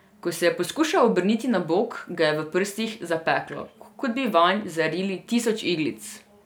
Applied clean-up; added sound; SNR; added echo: none; none; none; none.